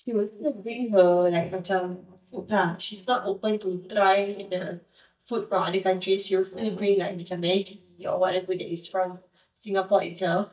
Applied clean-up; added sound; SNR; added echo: neural mask model DeepFilterNet 3.